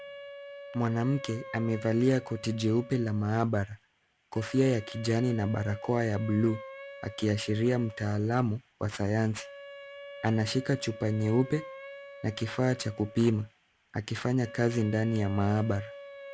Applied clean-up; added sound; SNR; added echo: none; Wind instrument, woodwind instrument; 16 dB; none.